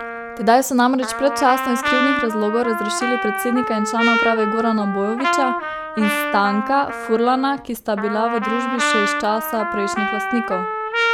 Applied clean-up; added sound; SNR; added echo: none; Trumpet; 3 dB; none.